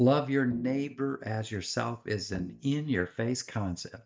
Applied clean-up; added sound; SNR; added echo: neural mask model DeepFilterNet 3.